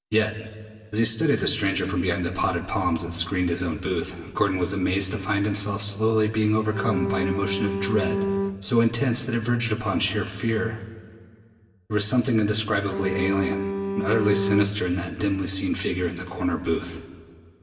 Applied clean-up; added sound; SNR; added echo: none; Bowed string instrument; 3 dB; reverberation time 2.2 s.